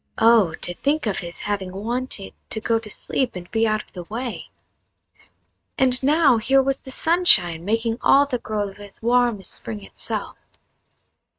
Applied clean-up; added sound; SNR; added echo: neural mask model RNNoise.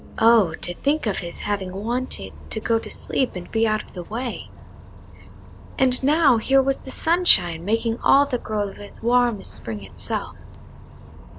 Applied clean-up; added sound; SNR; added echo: none; Bus; 16 dB; none.